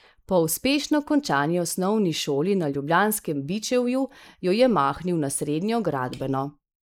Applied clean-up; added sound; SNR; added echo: neural mask model Resemble Enhance denoiser.